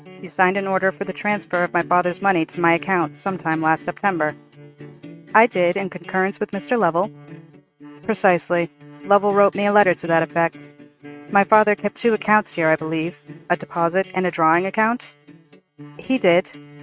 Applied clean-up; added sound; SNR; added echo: neural mask model RNNoise.